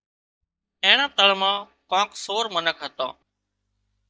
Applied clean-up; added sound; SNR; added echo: neural mask model DeepFilterNet 3.